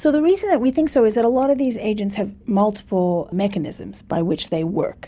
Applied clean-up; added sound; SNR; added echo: none; none; none; none.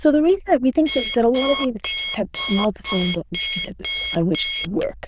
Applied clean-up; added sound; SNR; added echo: neural diffusion model UNIVERSE++.